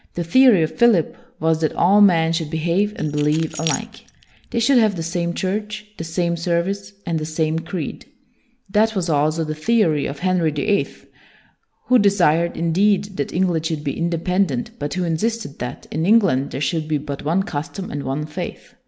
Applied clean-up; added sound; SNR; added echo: none; Keys jangling; 16 dB; none.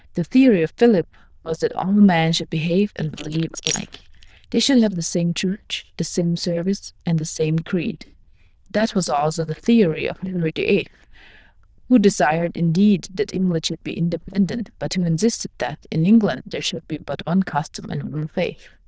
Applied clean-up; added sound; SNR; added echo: neural diffusion model UNIVERSE++.